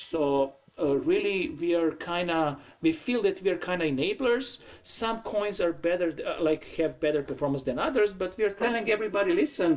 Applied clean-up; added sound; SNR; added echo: neural mask model Resemble Enhance denoiser.